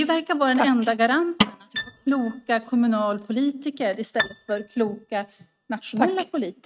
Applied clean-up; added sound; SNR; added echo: neural mask model RNNoise.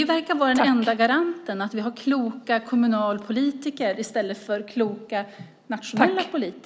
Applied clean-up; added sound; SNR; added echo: none; none; none; none.